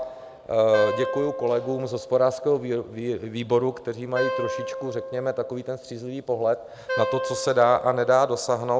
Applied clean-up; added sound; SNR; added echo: none; Wind instrument, woodwind instrument; 8 dB; none.